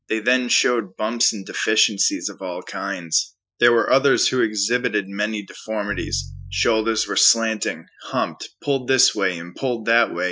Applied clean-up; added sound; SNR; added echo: classical method Wiener filter.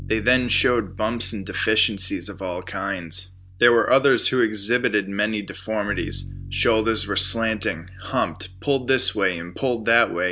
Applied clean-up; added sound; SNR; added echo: none; Bass guitar; 17 dB; none.